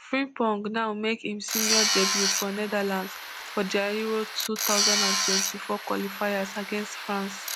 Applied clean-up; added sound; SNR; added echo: none; Tools; 0 dB; none.